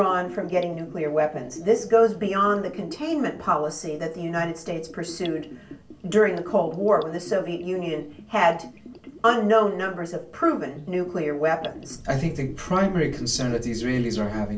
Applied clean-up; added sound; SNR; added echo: none; Bathtub (filling or washing) / Gurgling; 18 dB; reverberation time 0.3 s.